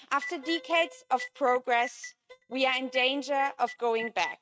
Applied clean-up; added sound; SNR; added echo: neural mask model RNNoise.